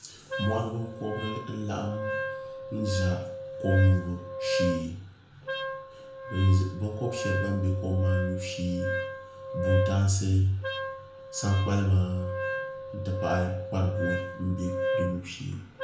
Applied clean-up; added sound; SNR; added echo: none; Wind instrument, woodwind instrument; 6 dB; reverberation time 0.5 s.